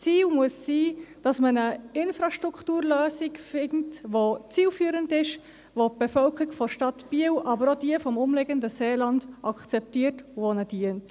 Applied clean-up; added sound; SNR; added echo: none; none; none; none.